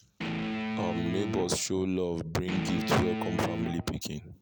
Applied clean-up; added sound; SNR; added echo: none; Guitar; 3 dB; none.